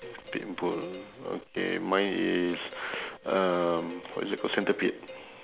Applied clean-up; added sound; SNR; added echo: none; Doorbell; 18 dB; none.